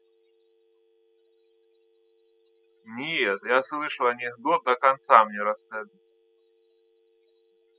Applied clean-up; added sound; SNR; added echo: classical method spectral subtraction.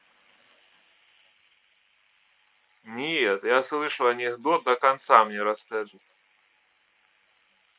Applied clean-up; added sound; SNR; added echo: neural mask model Resemble Enhance denoiser.